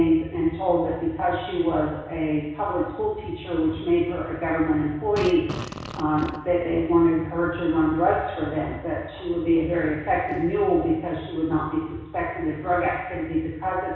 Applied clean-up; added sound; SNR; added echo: none; Fart; 10 dB; reverberation time 1.1 s.